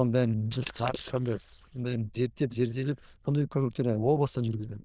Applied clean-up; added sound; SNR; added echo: neural diffusion model UNIVERSE++.